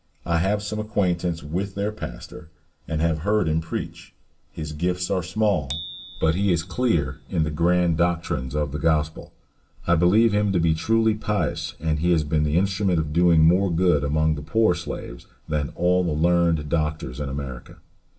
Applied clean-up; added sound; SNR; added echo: none; Bicycle bell; 19 dB; reverberation time 0.2 s.